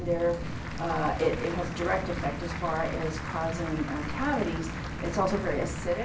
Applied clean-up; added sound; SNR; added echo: none; Applause / Crowd; 9 dB; none.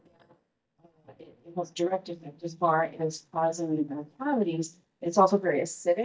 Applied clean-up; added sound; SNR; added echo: neural mask model DeepFilterNet 3.